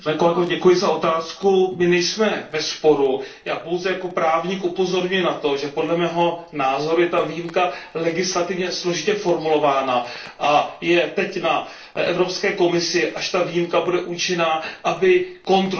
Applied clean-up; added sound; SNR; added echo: neural separator model SepFormer DNS4.